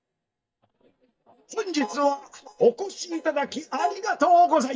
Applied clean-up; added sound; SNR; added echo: neural mask model DeepFilterNet 3.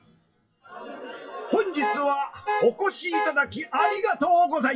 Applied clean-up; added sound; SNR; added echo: classical method WPE with log-MMSE.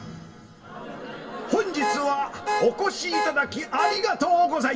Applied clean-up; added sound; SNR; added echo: none; Alarm / Car; 4 dB; reverberation time 0.1 s.